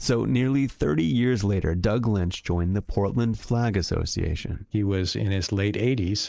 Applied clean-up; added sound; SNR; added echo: neural mask model Resemble Enhance denoiser.